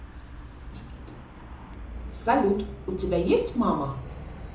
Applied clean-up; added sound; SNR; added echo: none; Traffic noise, roadway noise; 11 dB; reverberation time 0.6 s.